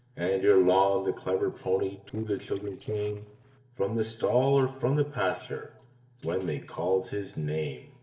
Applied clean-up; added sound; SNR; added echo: neural separator model SepFormer DNS4.